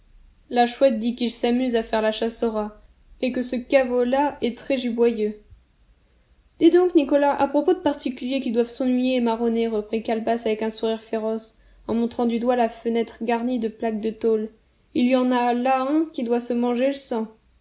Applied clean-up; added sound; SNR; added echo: none; none; none; none.